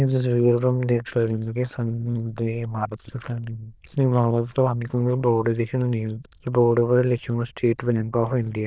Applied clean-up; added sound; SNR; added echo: neural diffusion model UNIVERSE++.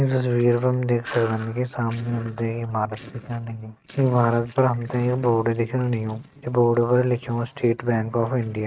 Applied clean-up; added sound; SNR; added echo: neural mask model RNNoise.